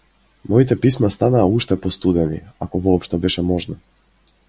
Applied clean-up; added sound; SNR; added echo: none; none; none; none.